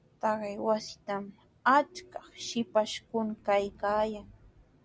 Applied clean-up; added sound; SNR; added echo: none; none; none; none.